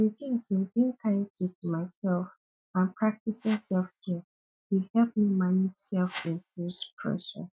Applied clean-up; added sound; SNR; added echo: neural mask model RNNoise.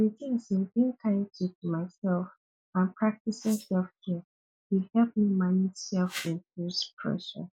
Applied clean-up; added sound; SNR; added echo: neural mask model Resemble Enhance denoiser.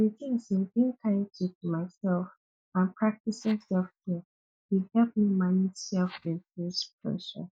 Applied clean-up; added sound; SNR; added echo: neural mask model DeepFilterNet 3.